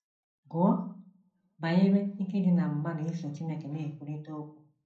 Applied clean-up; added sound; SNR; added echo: none; none; none; reverberation time 0.6 s.